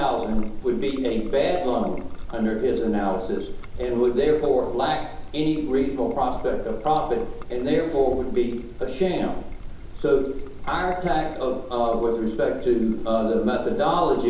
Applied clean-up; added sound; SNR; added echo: none; Trickle, dribble; 7 dB; reverberation time 2.8 s.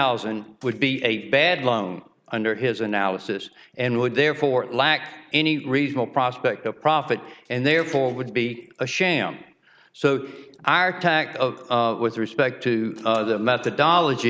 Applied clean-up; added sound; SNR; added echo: none; none; none; none.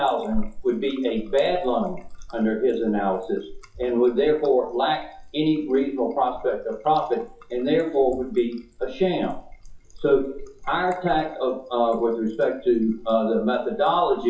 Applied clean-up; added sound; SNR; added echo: classical method WPE with log-MMSE.